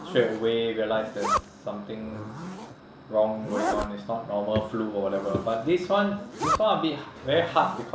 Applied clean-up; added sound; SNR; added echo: none; Zipper (clothing); 8 dB; none.